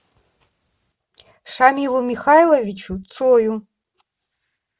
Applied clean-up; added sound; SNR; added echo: none; none; none; none.